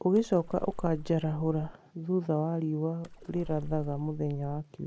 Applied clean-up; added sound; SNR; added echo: none; Splash, splatter; 11 dB; none.